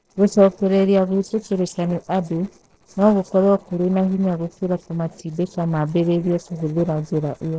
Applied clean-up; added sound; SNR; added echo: neural separator model SepFormer DNS4.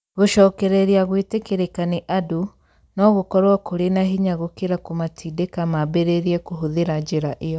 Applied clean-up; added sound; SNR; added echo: none; none; none; none.